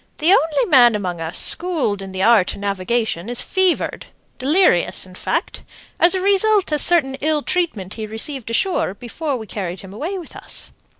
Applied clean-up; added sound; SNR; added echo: none; none; none; none.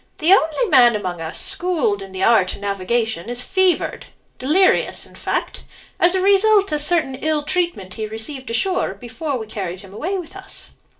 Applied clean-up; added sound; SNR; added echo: none; none; none; reverberation time 0.2 s.